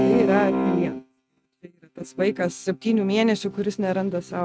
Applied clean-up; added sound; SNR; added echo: neural mask model RNNoise.